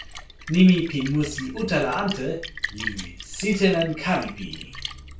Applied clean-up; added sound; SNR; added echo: none; Splash, splatter; 12 dB; reverberation time 0.4 s.